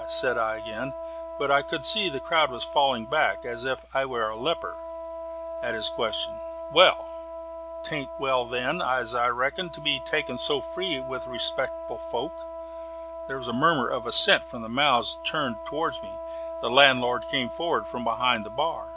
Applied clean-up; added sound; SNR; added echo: none; Wind instrument, woodwind instrument; 11 dB; none.